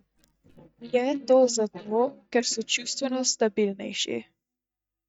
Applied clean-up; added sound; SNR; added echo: neural mask model DeepFilterNet 3.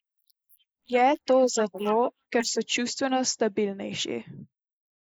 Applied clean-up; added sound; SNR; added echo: neural mask model Resemble Enhance denoiser.